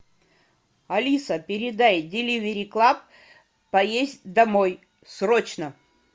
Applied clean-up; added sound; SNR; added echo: none; none; none; none.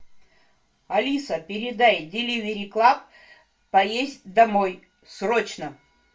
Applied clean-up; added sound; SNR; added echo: none; none; none; reverberation time 0.2 s.